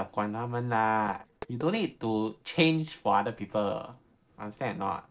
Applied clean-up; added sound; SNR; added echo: neural separator model SepFormer DNS4.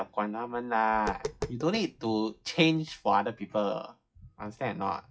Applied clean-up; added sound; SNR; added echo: classical method WPE with log-MMSE.